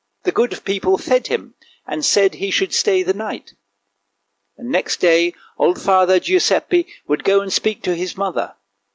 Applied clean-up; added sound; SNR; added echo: none; none; none; none.